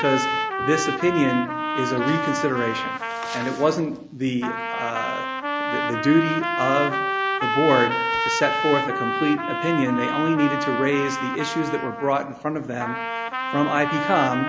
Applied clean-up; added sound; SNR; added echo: none; Trumpet; 2 dB; none.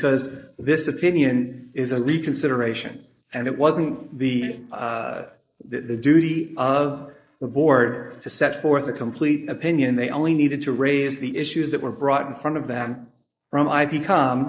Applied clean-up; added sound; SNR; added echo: neural mask model Resemble Enhance denoiser.